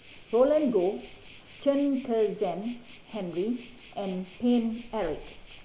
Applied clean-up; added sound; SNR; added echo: none; Waves, surf; 12 dB; none.